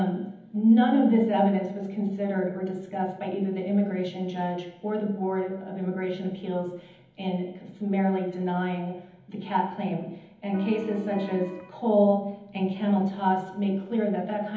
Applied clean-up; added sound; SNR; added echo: none; Electric guitar; 15 dB; reverberation time 1.3 s.